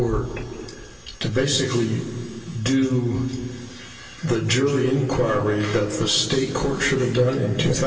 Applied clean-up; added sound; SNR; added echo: none; none; none; reverberation time 2.4 s.